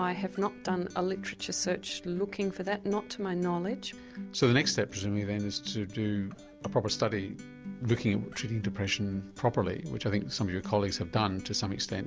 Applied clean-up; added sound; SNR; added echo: none; Acoustic guitar; 12 dB; none.